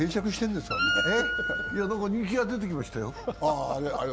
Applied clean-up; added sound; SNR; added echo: none; Wind instrument, woodwind instrument; 1 dB; none.